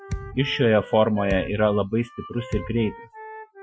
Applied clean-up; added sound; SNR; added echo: classical method Wiener filter.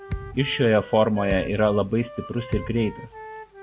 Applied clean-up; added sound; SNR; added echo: none; Thump, thud + Wind instrument, woodwind instrument; 12 dB; none.